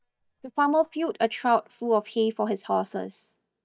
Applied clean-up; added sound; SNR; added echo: neural mask model DeepFilterNet 3.